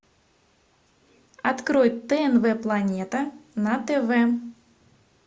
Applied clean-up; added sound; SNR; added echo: none; none; none; none.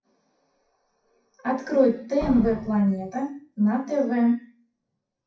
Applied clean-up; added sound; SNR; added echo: classical method WPE with log-MMSE.